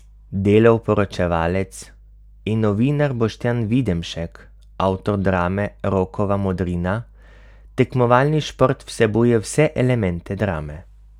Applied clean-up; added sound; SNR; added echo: none; none; none; none.